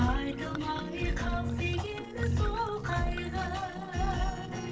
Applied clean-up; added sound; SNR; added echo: neural separator model SepFormer DNS4.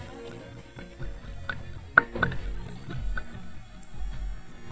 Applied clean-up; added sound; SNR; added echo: neural mask model DeepFilterNet 3.